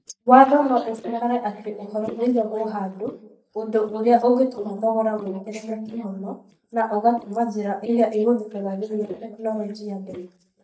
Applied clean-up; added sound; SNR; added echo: neural mask model DeepFilterNet 3.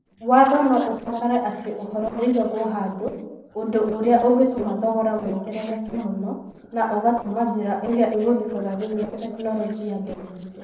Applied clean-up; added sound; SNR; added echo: neural separator model SepFormer DNS4.